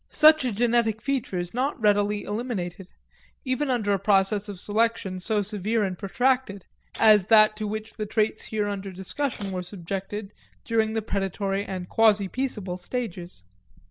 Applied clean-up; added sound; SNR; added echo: none; Scissors; 16 dB; none.